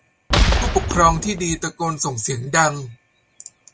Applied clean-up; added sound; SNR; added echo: none; Boom; -2 dB; none.